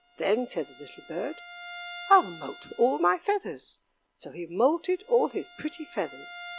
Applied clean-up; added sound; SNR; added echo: none; Bowed string instrument; 18 dB; none.